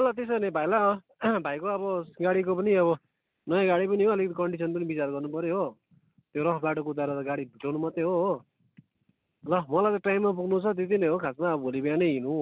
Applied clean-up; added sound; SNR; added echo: none; none; none; none.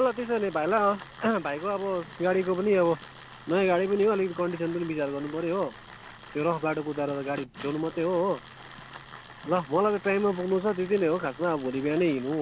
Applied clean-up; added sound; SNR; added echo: none; Tools; 19 dB; none.